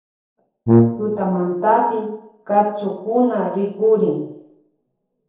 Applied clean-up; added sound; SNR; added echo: neural separator model SepFormer DNS4.